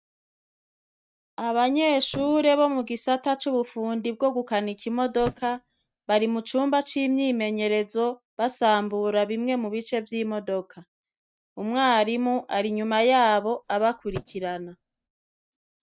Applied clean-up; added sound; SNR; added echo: neural mask model RNNoise.